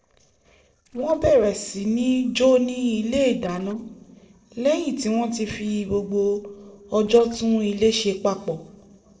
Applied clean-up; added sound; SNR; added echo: neural separator model SepFormer DNS4.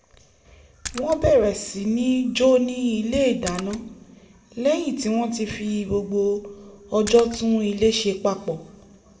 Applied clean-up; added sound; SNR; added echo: none; Splash, splatter; 15 dB; reverberation time 1.3 s.